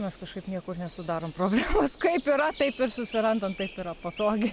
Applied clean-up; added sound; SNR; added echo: none; none; none; none.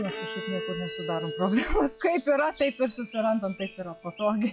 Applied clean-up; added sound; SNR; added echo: classical method log-MMSE.